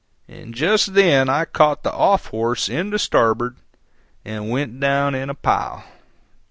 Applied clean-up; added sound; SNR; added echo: none; none; none; none.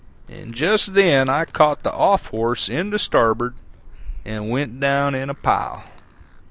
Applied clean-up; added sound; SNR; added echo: none; Animal; 18 dB; none.